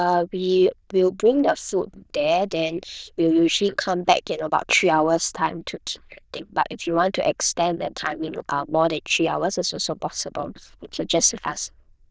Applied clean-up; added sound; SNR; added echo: neural diffusion model UNIVERSE++.